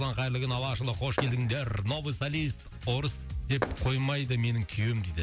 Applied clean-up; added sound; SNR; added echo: none; Fireworks; 12 dB; none.